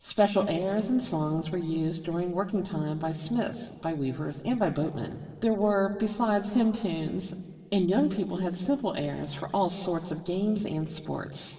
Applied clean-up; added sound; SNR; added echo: none; none; none; reverberation time 2.2 s.